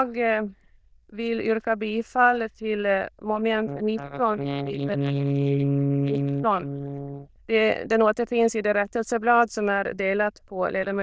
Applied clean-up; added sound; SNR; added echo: neural diffusion model UNIVERSE++.